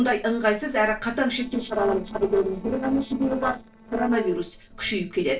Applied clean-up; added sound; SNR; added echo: neural separator model SepFormer DNS4.